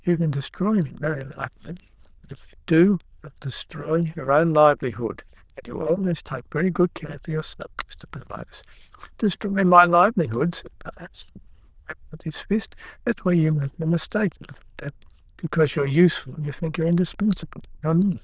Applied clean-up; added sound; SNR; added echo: neural diffusion model UNIVERSE++.